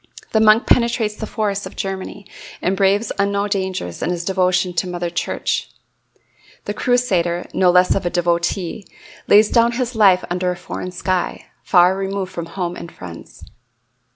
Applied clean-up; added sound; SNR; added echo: none; none; none; none.